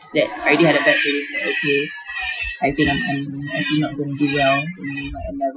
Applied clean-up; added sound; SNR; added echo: classical method Wiener filter.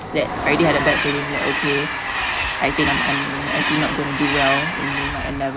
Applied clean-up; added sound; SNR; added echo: none; Train; 0 dB; none.